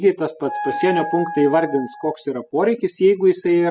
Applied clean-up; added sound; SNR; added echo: classical method spectral subtraction.